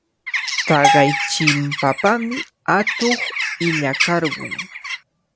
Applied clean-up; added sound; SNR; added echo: none; Bird + Bell; 1 dB; none.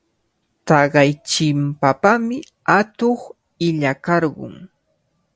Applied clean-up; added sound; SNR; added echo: none; none; none; none.